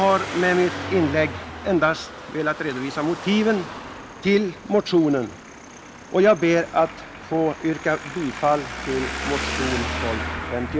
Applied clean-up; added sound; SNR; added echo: none; Traffic noise, roadway noise; 9 dB; none.